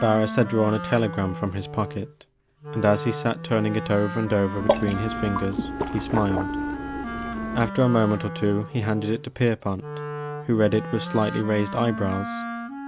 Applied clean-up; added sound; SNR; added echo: none; Wind instrument, woodwind instrument + Water / Liquid; 6 dB; none.